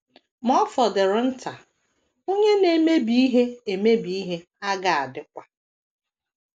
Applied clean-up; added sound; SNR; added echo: none; none; none; none.